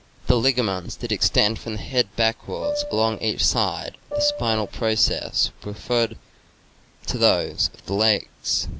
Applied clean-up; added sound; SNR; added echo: none; Piano; 4 dB; none.